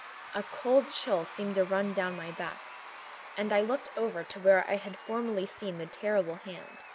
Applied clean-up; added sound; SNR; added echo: none; Applause / Crowd / Cheering; 15 dB; none.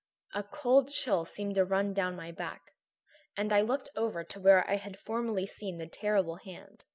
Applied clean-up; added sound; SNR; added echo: none; none; none; none.